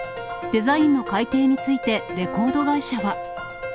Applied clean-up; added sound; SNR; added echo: none; none; none; none.